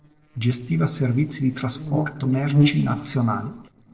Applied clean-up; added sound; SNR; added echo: neural separator model SepFormer DNS4.